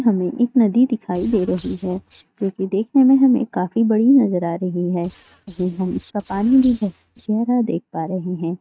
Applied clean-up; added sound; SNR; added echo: neural mask model RNNoise.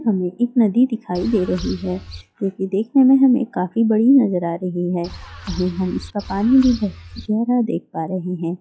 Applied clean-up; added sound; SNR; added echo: classical method log-MMSE.